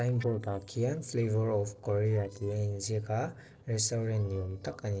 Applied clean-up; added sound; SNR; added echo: neural separator model SepFormer DNS4.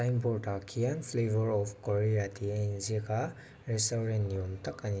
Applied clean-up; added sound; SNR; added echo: none; none; none; none.